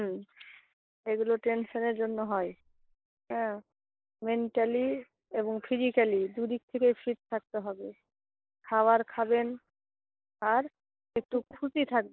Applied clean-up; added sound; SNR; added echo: neural mask model Resemble Enhance denoiser.